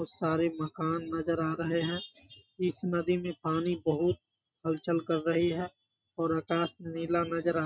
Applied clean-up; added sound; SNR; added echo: none; none; none; none.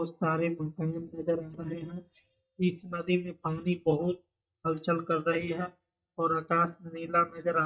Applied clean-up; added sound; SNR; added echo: neural mask model DeepFilterNet 3.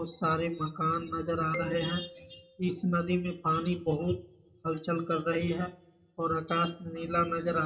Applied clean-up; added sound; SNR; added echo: none; Marimba, xylophone; 16 dB; reverberation time 0.4 s.